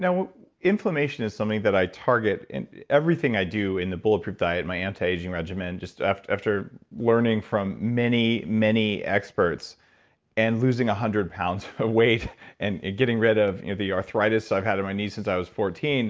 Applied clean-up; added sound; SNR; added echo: none; none; none; none.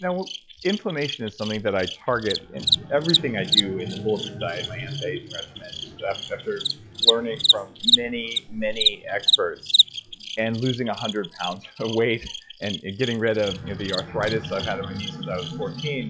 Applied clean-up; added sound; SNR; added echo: classical method log-MMSE.